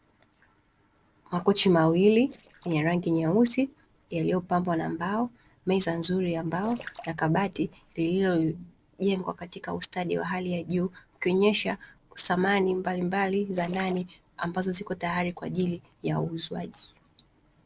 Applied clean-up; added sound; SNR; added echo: neural separator model SepFormer DNS4.